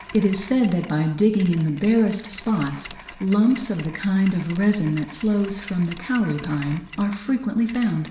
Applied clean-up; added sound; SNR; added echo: none; Mechanisms; 18 dB; reverberation time 0.7 s.